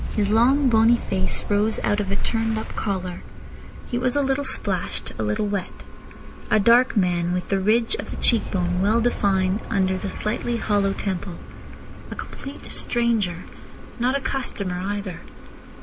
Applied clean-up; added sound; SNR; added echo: none; Boom; 11 dB; none.